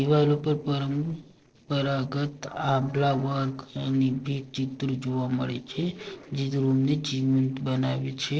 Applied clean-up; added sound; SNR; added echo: neural separator model SepFormer DNS4.